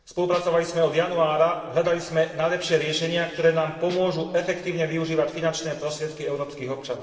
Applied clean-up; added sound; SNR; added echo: neural separator model SepFormer DNS4.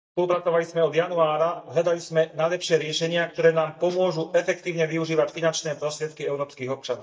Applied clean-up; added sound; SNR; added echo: neural mask model DeepFilterNet 3.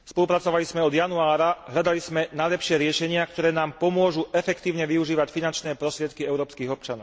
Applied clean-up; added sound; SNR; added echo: none; none; none; none.